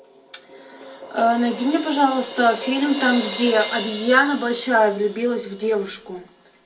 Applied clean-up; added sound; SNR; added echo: none; Crash cymbal; 13 dB; reverberation time 0.2 s.